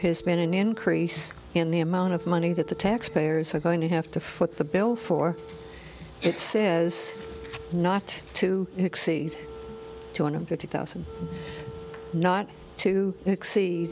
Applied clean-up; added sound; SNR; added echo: none; Wind instrument, woodwind instrument; 18 dB; none.